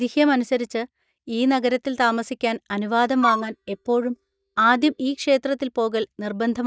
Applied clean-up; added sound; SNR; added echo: neural mask model DeepFilterNet 3.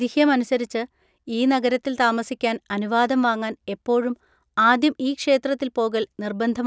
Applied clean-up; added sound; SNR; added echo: none; none; none; none.